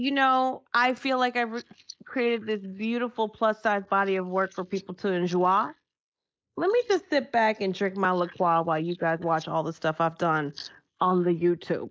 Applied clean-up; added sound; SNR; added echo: neural mask model Resemble Enhance denoiser.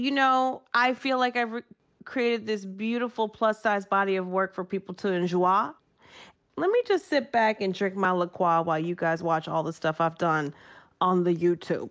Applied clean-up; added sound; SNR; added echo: none; none; none; none.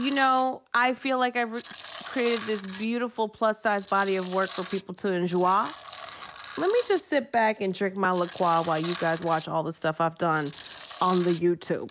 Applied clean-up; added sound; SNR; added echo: none; Tools; 11 dB; none.